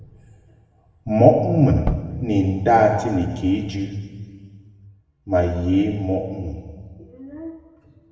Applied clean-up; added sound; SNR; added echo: none; Tap / Bass drum; 7 dB; reverberation time 1.9 s.